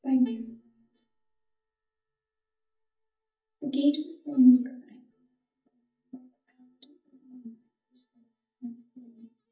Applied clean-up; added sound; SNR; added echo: neural mask model DeepFilterNet 3.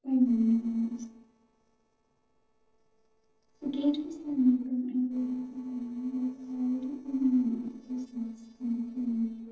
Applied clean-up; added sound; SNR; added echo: neural separator model SepFormer DNS4.